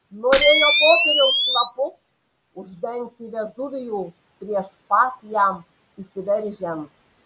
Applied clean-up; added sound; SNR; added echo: none; Camera; -3 dB; none.